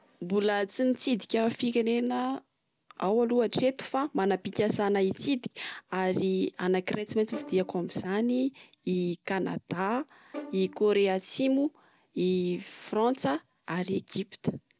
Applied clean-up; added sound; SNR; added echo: none; Bowed string instrument; 18 dB; none.